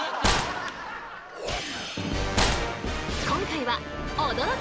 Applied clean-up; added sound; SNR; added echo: none; Gunshot, gunfire; 2 dB; none.